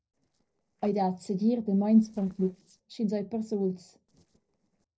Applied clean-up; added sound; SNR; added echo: neural separator model SepFormer DNS4.